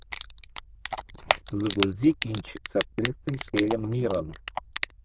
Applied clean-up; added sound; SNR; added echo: neural diffusion model UNIVERSE++.